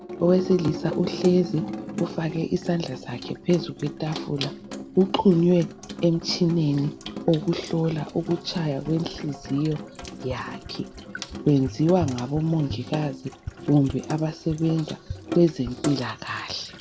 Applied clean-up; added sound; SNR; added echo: none; Sink (filling or washing) / Water tap, faucet; 11 dB; none.